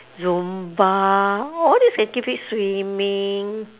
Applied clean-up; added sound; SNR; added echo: none; none; none; none.